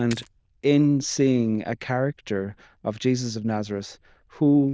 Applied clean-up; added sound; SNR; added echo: neural diffusion model UNIVERSE++.